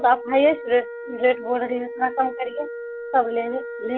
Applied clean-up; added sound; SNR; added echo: none; Wind instrument, woodwind instrument; 11 dB; none.